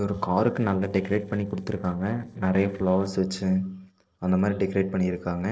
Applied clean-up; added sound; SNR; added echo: neural separator model SepFormer DNS4.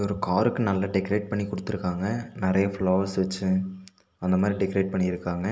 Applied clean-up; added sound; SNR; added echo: none; none; none; none.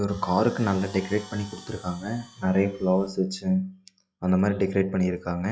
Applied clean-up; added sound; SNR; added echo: classical method log-MMSE.